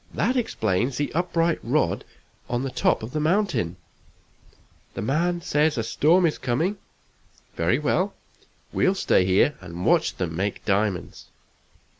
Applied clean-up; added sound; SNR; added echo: none; none; none; none.